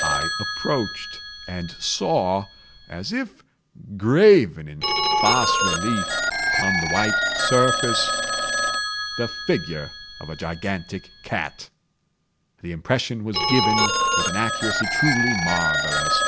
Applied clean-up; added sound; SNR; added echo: none; Telephone; 0 dB; none.